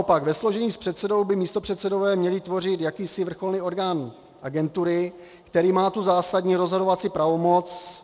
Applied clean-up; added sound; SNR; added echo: none; none; none; none.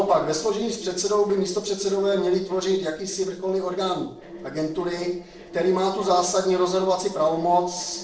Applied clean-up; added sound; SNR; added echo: neural separator model SepFormer DNS4.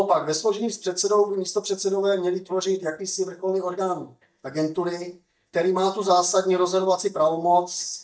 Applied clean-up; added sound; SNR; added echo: neural mask model DeepFilterNet 3.